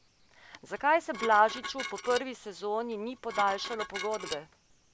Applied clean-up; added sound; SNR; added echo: none; Dishes, pots, and pans; 10 dB; none.